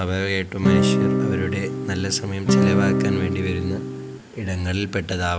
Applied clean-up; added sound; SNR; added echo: none; Acoustic guitar / Strum; -4 dB; none.